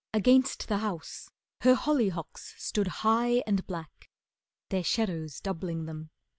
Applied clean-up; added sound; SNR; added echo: none; none; none; none.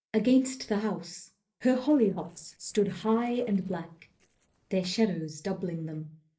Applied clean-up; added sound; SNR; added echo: neural separator model SepFormer DNS4.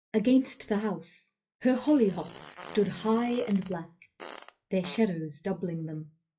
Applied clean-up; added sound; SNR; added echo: classical method WPE with log-MMSE.